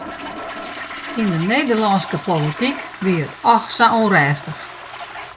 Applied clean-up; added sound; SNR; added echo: none; Toilet flush; 12 dB; none.